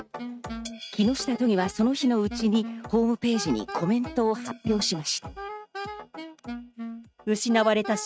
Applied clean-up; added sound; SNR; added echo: neural mask model RNNoise.